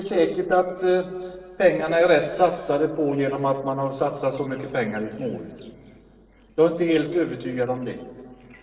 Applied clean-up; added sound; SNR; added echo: neural separator model SepFormer DNS4.